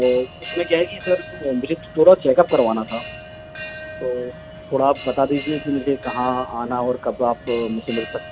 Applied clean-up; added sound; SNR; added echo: none; Bell; 14 dB; none.